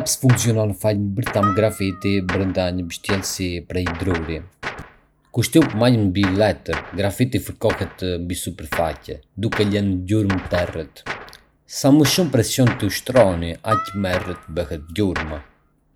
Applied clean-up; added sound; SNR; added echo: none; Gunshot, gunfire + Harp; 11 dB; none.